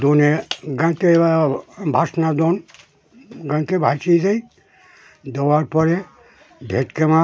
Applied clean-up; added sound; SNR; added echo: none; none; none; none.